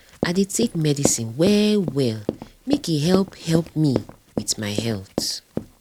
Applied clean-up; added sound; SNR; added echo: none; Run; 8 dB; none.